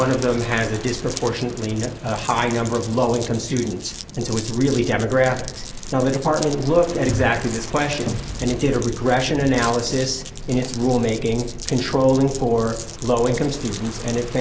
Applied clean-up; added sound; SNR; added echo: none; Glass + Waves, surf; 13 dB; none.